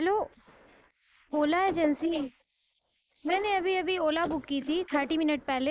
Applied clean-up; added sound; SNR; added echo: neural mask model Resemble Enhance denoiser.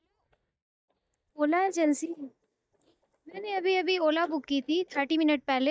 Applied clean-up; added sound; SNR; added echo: neural mask model DeepFilterNet 3.